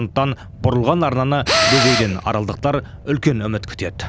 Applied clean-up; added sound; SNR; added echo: none; Tools; 0 dB; none.